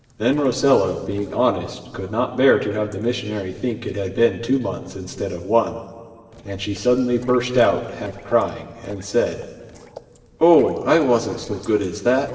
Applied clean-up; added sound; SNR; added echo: neural separator model SepFormer DNS4.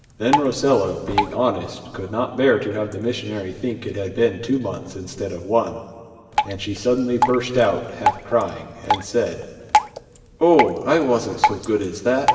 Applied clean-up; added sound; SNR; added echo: none; Drip; 5 dB; reverberation time 2.1 s.